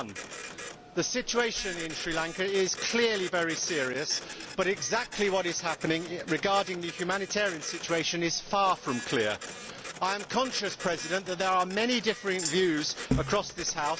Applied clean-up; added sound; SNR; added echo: none; Tambourine + Printer; 12 dB; none.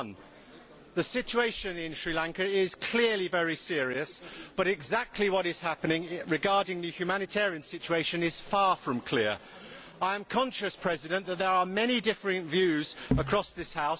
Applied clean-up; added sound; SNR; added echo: none; none; none; none.